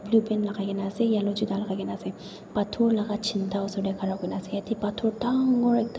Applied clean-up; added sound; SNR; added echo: none; none; none; none.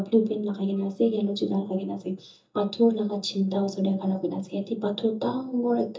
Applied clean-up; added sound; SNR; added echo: neural mask model DeepFilterNet 3.